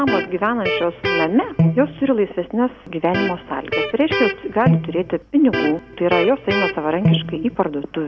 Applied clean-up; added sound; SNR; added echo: none; Electric guitar; 2 dB; none.